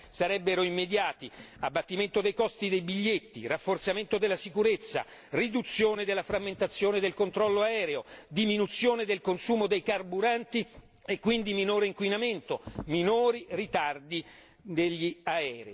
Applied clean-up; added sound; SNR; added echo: none; none; none; none.